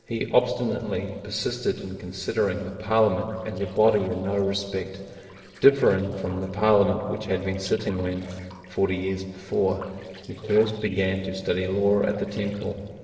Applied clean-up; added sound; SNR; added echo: neural separator model SepFormer DNS4.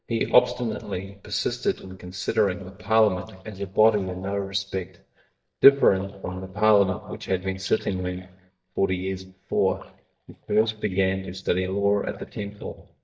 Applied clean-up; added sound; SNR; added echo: neural mask model DeepFilterNet 3.